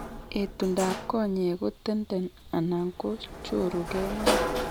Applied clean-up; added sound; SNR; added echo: none; Sliding door / Slam; 4 dB; none.